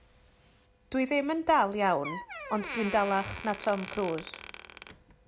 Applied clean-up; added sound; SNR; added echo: none; Door; 13 dB; none.